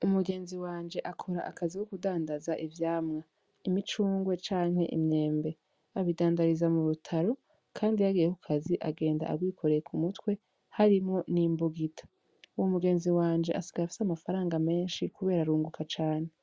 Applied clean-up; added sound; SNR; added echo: none; none; none; none.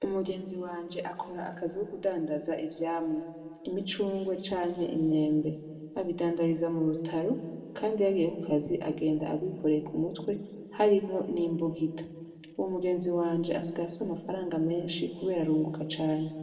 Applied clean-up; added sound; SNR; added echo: none; none; none; reverberation time 1.8 s.